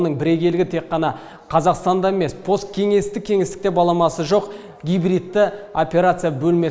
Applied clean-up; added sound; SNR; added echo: none; none; none; none.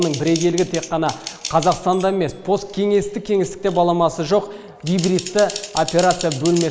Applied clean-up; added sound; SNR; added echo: none; Typing; 14 dB; none.